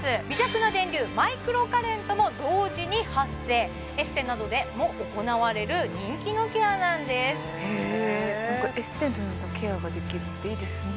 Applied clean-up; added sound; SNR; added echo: none; none; none; none.